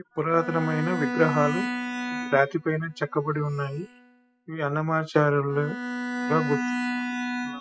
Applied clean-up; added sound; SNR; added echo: classical method spectral subtraction.